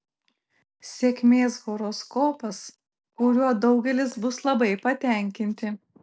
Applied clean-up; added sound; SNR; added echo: none; none; none; none.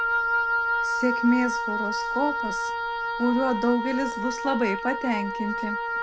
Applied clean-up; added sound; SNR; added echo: none; Wind instrument, woodwind instrument; 0 dB; none.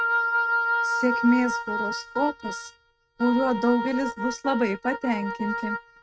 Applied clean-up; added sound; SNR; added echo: neural mask model RNNoise.